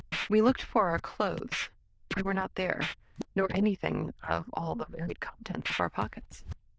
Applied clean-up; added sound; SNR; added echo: neural diffusion model UNIVERSE++.